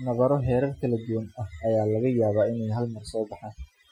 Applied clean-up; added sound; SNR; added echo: classical method Wiener filter.